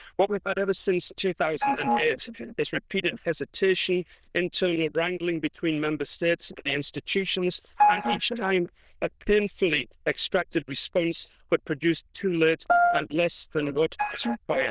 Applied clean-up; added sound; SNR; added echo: neural diffusion model UNIVERSE++.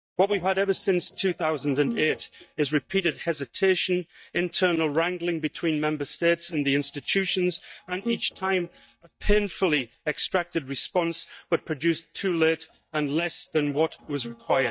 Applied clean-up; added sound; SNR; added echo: neural mask model DeepFilterNet 3.